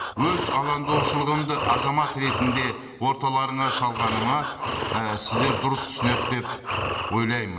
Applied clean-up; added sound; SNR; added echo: none; Breathing; 3 dB; reverberation time 2.5 s.